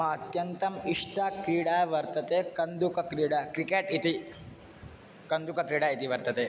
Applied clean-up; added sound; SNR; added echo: none; none; none; none.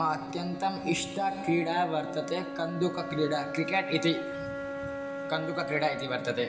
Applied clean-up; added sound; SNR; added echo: none; Wind instrument, woodwind instrument; 7 dB; reverberation time 0.9 s.